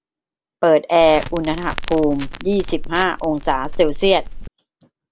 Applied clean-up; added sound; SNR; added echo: none; Crackle; 7 dB; none.